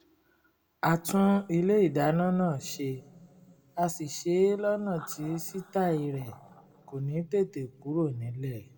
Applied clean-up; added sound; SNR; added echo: none; none; none; reverberation time 0.7 s.